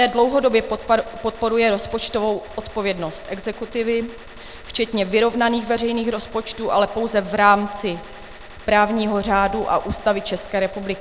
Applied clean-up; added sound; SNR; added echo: none; Gunshot, gunfire; 18 dB; none.